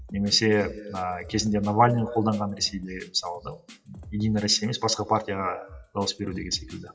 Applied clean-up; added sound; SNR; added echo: classical method WPE with log-MMSE.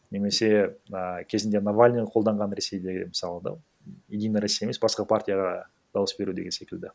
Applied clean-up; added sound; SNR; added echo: none; none; none; none.